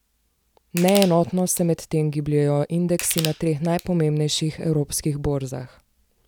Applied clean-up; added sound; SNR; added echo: none; Crushing; 12 dB; none.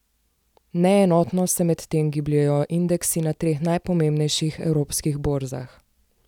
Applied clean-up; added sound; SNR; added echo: none; none; none; none.